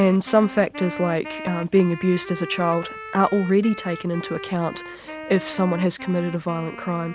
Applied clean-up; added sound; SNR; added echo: none; Wind instrument, woodwind instrument; 14 dB; none.